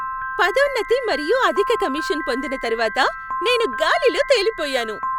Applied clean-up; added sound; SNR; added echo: none; Piano; 7 dB; none.